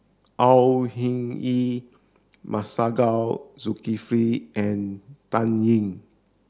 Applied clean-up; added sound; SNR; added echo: none; none; none; none.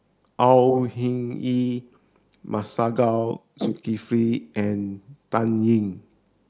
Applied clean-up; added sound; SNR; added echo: neural mask model Resemble Enhance denoiser.